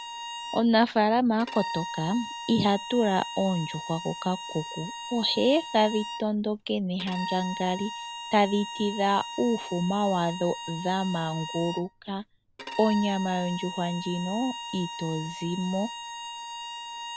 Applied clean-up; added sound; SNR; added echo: none; Bowed string instrument; 10 dB; none.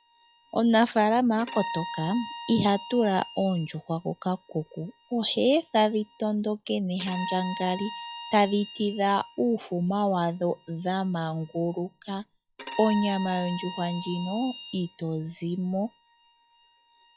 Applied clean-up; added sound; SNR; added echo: classical method log-MMSE.